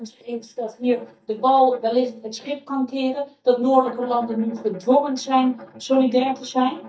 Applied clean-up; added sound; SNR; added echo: neural mask model DeepFilterNet 3.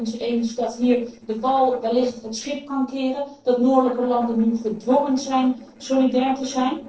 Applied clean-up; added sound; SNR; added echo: neural separator model SepFormer DNS4.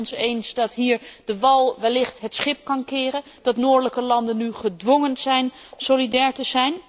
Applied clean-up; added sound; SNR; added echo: none; none; none; none.